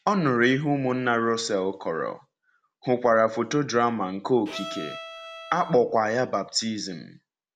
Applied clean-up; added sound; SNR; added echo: none; Bowed string instrument; 14 dB; none.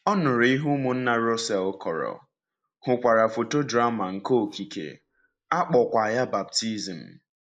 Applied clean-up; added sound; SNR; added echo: neural mask model Resemble Enhance denoiser.